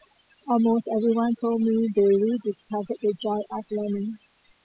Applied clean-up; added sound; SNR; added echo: classical method spectral subtraction.